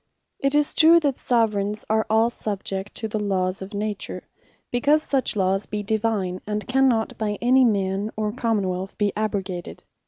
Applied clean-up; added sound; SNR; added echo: none; none; none; none.